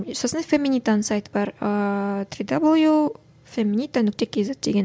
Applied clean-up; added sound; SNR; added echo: none; none; none; none.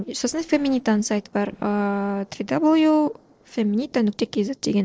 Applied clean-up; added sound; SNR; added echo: neural separator model SepFormer DNS4.